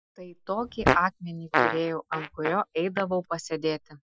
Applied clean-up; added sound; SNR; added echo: classical method Wiener filter.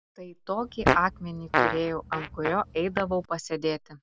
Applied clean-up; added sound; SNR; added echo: none; Fart; 1 dB; none.